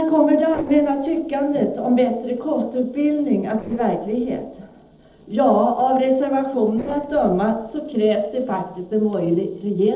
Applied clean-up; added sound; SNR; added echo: neural separator model SepFormer DNS4.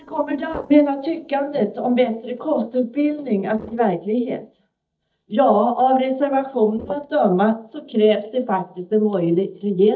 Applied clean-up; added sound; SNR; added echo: neural mask model DeepFilterNet 3.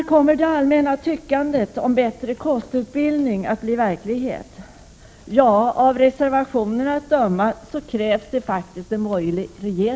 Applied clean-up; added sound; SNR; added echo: none; none; none; none.